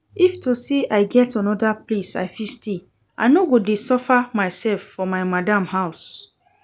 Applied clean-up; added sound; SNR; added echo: none; none; none; none.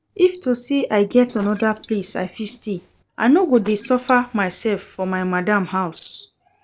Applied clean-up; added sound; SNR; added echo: neural separator model SepFormer DNS4.